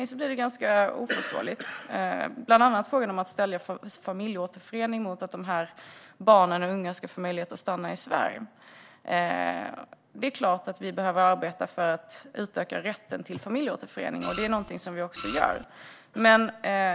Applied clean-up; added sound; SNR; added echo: none; Printer; 11 dB; none.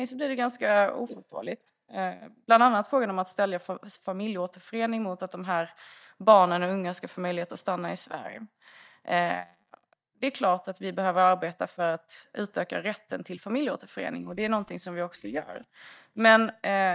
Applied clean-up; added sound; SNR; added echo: neural mask model DeepFilterNet 3.